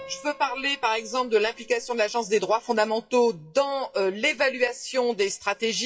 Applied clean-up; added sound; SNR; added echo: classical method WPE with log-MMSE.